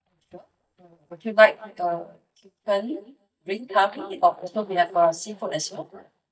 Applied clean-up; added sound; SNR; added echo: neural mask model DeepFilterNet 3.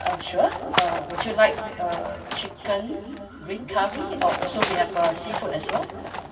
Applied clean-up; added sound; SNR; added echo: none; Livestock, farm animals, working animals; 6 dB; reverberation time 2.6 s.